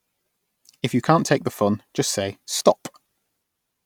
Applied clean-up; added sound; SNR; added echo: none; none; none; none.